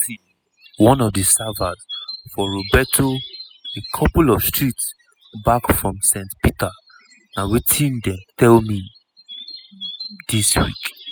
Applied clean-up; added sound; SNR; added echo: classical method spectral subtraction.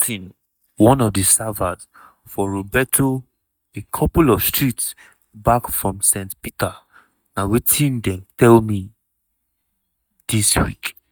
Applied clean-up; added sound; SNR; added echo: neural mask model DeepFilterNet 3.